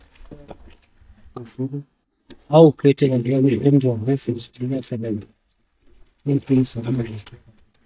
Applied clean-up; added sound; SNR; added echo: neural mask model DeepFilterNet 3.